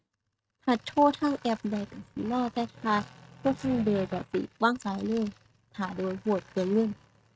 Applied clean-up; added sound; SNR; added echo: neural mask model RNNoise.